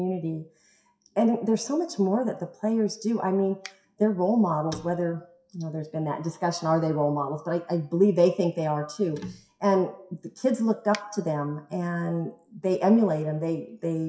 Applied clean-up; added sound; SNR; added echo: classical method WPE with log-MMSE.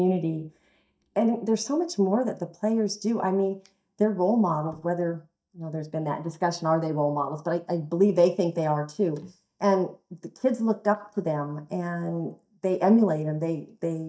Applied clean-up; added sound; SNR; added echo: neural mask model DeepFilterNet 3.